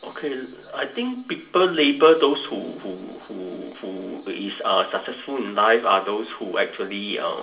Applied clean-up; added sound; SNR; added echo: none; none; none; reverberation time 0.2 s.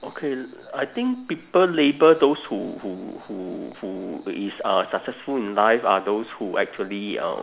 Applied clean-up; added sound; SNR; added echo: none; none; none; none.